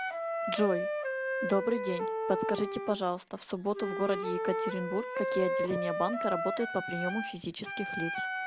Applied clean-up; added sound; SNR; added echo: none; Wind instrument, woodwind instrument; 1 dB; none.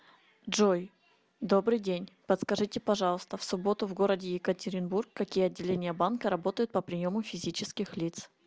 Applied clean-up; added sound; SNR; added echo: none; none; none; none.